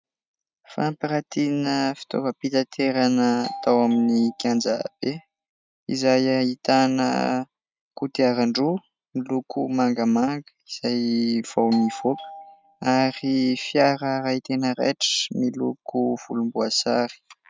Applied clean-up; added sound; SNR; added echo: neural mask model RNNoise.